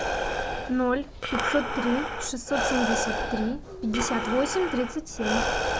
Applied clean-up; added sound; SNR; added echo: none; Breathing; 1 dB; none.